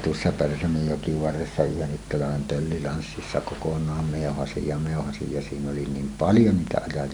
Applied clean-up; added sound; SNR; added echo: none; none; none; none.